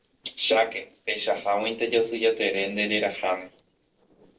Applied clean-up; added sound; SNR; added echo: neural separator model SepFormer DNS4.